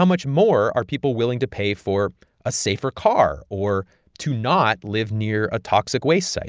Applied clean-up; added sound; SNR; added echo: none; none; none; none.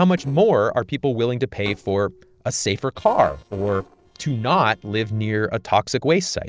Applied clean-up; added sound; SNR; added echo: neural separator model SepFormer DNS4.